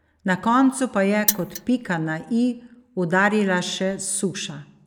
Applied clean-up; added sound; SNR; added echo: neural mask model Resemble Enhance denoiser.